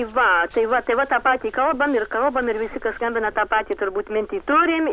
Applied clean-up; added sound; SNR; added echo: none; none; none; none.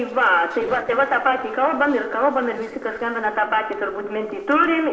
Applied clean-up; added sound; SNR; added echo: neural separator model SepFormer DNS4.